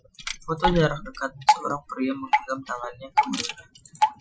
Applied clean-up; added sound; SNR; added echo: classical method Wiener filter.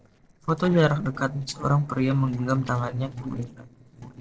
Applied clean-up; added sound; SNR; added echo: neural separator model SepFormer DNS4.